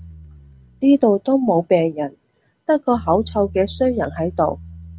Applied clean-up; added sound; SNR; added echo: none; Bass guitar; 19 dB; none.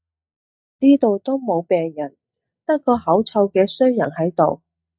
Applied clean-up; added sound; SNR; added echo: neural mask model DeepFilterNet 3.